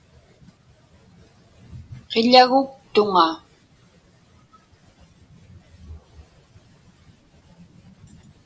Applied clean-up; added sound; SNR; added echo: none; none; none; none.